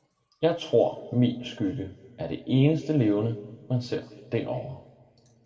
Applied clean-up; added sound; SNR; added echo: none; none; none; reverberation time 1.8 s.